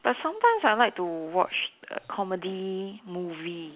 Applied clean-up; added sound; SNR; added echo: none; none; none; none.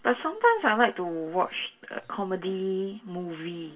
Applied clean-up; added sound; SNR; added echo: none; none; none; reverberation time 0.1 s.